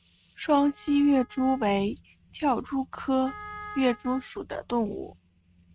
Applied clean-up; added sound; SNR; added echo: neural mask model RNNoise.